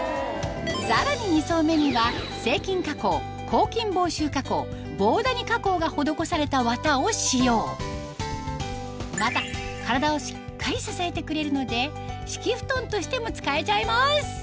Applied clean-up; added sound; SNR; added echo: none; none; none; none.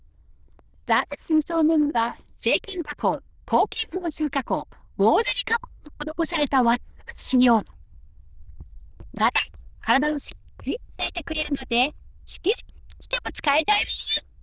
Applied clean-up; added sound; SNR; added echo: neural diffusion model UNIVERSE++.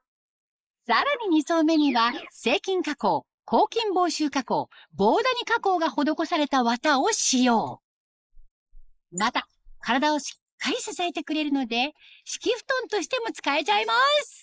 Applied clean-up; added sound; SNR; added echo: neural mask model Resemble Enhance denoiser.